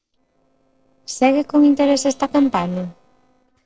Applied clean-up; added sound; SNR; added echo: neural separator model SepFormer DNS4.